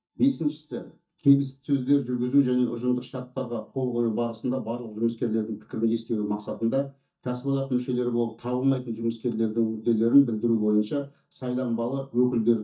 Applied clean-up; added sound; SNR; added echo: neural mask model DeepFilterNet 3.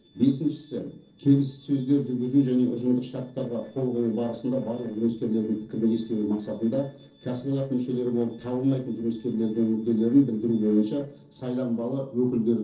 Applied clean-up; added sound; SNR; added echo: neural separator model SepFormer DNS4.